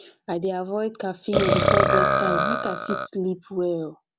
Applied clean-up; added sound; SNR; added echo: none; Burping, eructation; -4 dB; none.